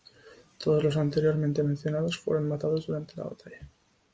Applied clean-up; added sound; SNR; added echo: none; none; none; none.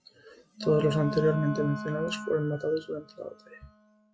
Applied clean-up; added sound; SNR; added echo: classical method log-MMSE.